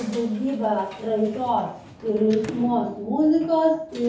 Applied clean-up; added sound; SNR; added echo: none; Sliding door / Slam; 18 dB; reverberation time 0.6 s.